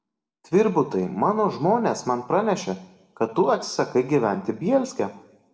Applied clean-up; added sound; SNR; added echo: none; none; none; reverberation time 0.6 s.